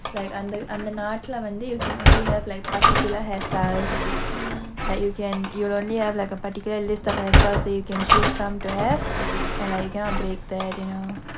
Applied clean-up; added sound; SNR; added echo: none; Sliding door; -4 dB; none.